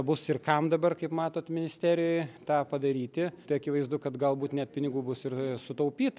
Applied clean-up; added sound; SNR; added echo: none; none; none; none.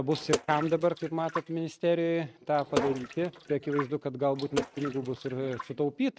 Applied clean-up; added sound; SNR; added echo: neural mask model RNNoise.